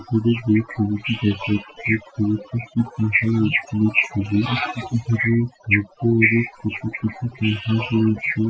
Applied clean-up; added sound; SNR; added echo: classical method Wiener filter.